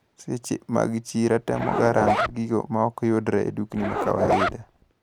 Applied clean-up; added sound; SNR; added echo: none; Zipper (clothing); 2 dB; none.